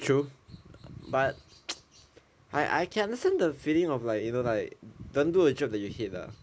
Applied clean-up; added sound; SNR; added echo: none; none; none; none.